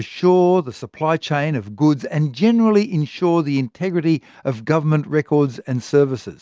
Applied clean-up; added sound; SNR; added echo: none; none; none; none.